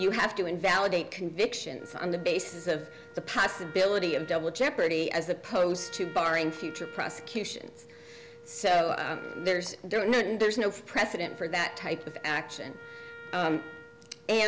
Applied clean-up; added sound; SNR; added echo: none; Wind instrument, woodwind instrument; 18 dB; none.